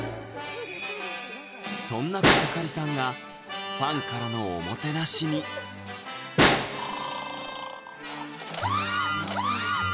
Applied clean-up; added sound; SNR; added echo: none; Snare drum; -2 dB; none.